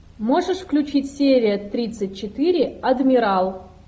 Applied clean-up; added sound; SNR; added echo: none; none; none; none.